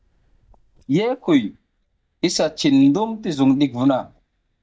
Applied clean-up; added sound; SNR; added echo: neural mask model DeepFilterNet 3.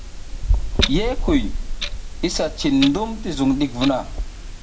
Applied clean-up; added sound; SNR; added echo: none; Clock; 1 dB; reverberation time 0.4 s.